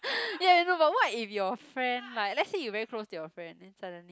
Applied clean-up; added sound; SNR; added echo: none; none; none; none.